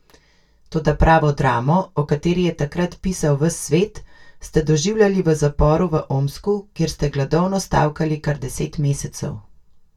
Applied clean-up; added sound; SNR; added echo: none; none; none; reverberation time 0.1 s.